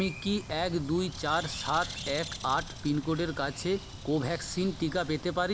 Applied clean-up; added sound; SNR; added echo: none; Bird; 11 dB; none.